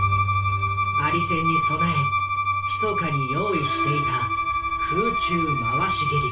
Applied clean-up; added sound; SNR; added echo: none; Bowed string instrument; -3 dB; reverberation time 0.2 s.